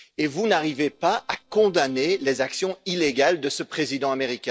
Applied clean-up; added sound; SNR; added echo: neural separator model SepFormer DNS4.